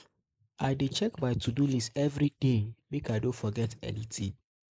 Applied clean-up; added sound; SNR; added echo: neural mask model Resemble Enhance denoiser.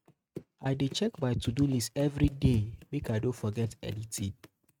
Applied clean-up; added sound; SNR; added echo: neural mask model RNNoise.